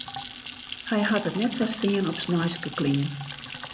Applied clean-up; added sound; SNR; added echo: none; Sink (filling or washing) / Water tap, faucet / Splash, splatter; 11 dB; none.